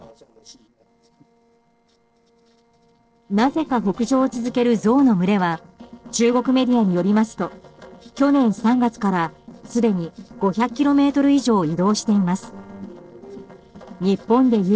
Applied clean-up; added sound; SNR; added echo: neural separator model SepFormer DNS4.